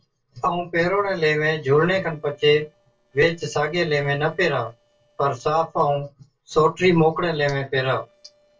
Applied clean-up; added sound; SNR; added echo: neural separator model SepFormer DNS4.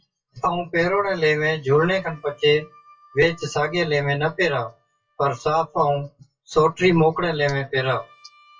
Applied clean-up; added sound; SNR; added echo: classical method WPE with log-MMSE.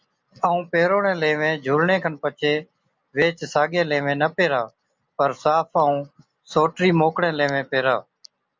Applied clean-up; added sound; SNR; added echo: none; none; none; none.